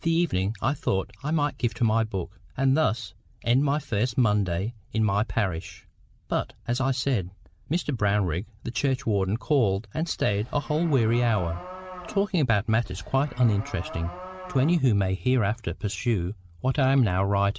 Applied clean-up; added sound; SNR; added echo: none; Livestock, farm animals, working animals; 15 dB; none.